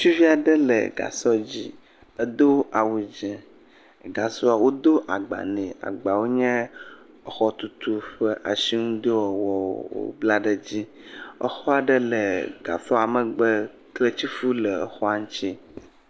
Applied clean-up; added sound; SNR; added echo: none; none; none; none.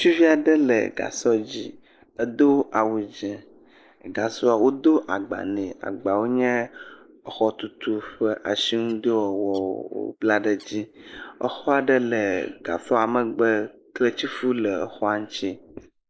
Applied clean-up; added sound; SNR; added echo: neural mask model Resemble Enhance denoiser.